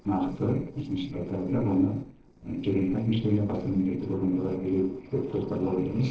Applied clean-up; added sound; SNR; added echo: neural separator model SepFormer DNS4.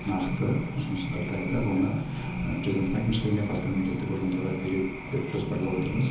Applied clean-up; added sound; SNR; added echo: none; Cricket / Frog; 12 dB; reverberation time 1.3 s.